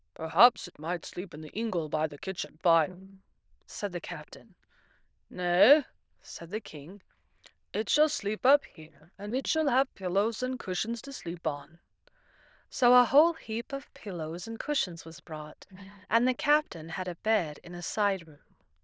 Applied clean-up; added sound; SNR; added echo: neural diffusion model UNIVERSE++.